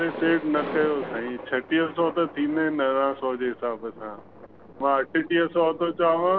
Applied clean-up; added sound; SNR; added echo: none; Thunder; 14 dB; none.